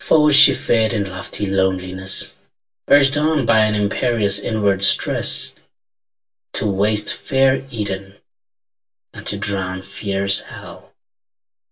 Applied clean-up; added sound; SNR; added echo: none; none; none; reverberation time 0.1 s.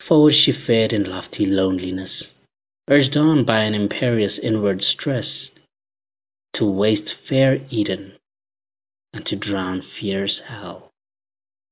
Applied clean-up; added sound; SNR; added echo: none; none; none; none.